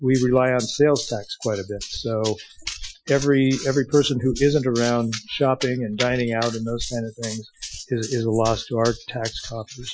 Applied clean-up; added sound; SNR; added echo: classical method Wiener filter.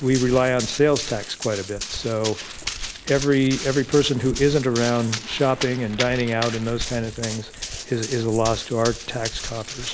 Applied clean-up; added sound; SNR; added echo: none; Run; 10 dB; none.